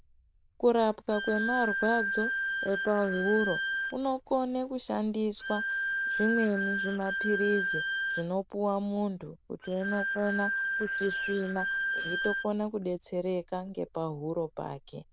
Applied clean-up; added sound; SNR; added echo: neural diffusion model UNIVERSE++.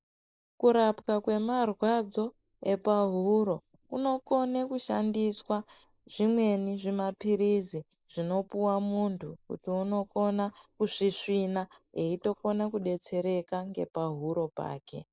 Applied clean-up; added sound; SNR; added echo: neural mask model Resemble Enhance denoiser.